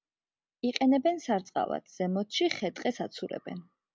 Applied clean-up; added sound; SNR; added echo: none; none; none; none.